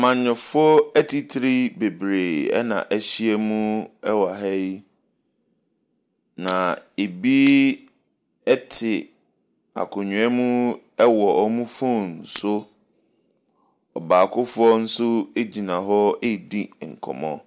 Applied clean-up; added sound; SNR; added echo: none; Shatter; 19 dB; none.